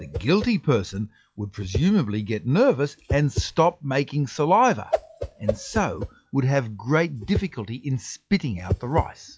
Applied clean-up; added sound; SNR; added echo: classical method log-MMSE.